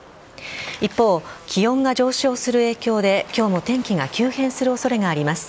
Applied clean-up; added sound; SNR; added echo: none; none; none; none.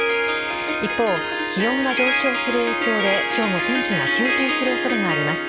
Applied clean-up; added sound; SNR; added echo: none; Harp; -3 dB; none.